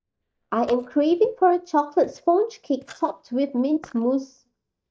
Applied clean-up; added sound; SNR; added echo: neural mask model DeepFilterNet 3.